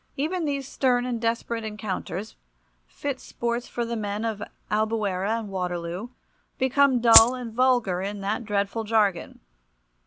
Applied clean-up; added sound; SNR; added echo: none; Rattle (instrument); -5 dB; none.